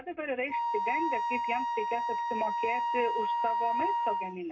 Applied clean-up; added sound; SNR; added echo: none; Wind instrument, woodwind instrument; -4 dB; reverberation time 0.2 s.